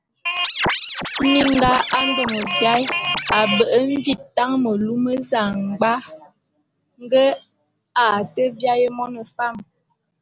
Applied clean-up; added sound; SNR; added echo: none; Scratching (performance technique); 2 dB; none.